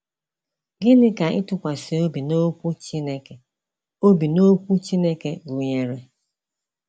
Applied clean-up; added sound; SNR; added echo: none; none; none; none.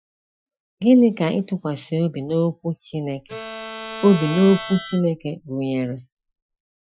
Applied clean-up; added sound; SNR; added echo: classical method Wiener filter.